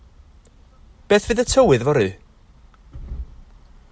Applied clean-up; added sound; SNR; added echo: none; none; none; none.